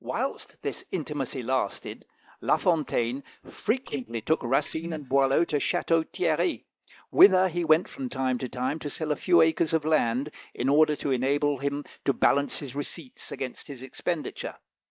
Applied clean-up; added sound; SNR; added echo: neural mask model DeepFilterNet 3.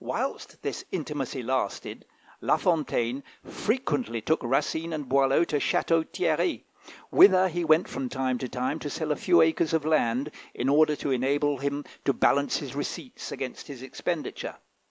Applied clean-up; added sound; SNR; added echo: none; none; none; none.